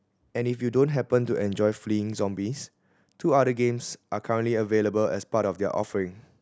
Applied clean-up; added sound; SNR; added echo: none; none; none; none.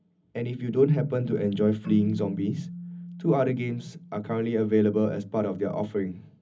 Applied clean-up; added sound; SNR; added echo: none; Keyboard (musical); 15 dB; reverberation time 0.4 s.